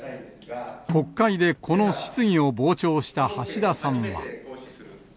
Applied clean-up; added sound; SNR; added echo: none; Snare drum; 12 dB; none.